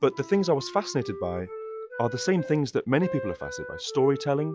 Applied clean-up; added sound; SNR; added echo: classical method log-MMSE.